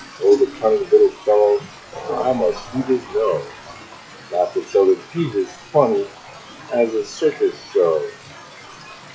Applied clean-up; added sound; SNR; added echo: classical method log-MMSE.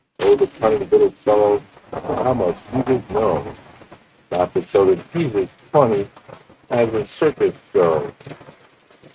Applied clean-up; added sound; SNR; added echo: neural mask model RNNoise.